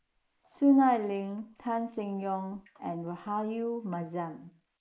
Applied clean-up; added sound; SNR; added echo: neural mask model Resemble Enhance denoiser.